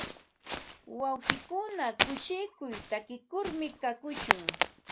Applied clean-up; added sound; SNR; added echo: none; Walk, footsteps; -2 dB; none.